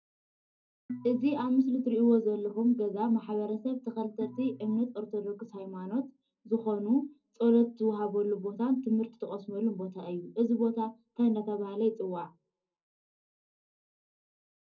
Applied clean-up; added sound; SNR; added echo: neural separator model SepFormer DNS4.